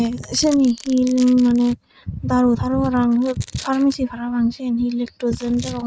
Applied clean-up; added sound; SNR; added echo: neural mask model RNNoise.